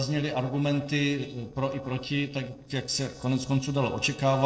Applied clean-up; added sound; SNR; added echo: neural separator model SepFormer DNS4.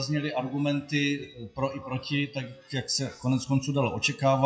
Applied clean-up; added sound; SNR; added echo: classical method WPE with log-MMSE.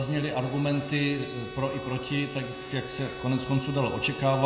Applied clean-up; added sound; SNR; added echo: none; Bowed string instrument; 12 dB; reverberation time 1.8 s.